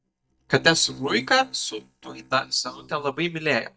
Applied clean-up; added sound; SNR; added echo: neural mask model DeepFilterNet 3.